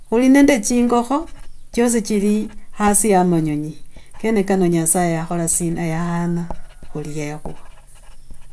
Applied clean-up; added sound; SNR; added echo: none; Writing; 12 dB; none.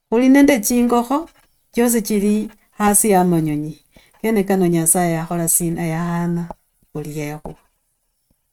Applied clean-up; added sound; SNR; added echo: neural mask model RNNoise.